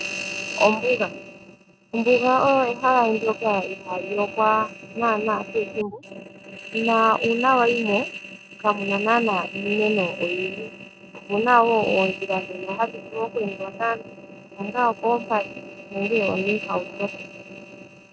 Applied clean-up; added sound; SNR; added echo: neural mask model RNNoise.